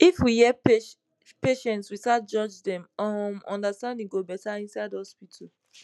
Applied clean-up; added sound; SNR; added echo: none; none; none; none.